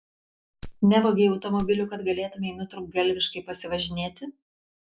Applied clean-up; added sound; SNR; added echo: none; Wood; 17 dB; none.